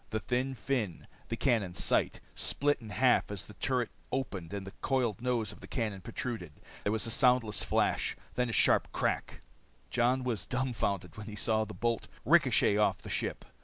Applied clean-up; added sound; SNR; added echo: none; none; none; none.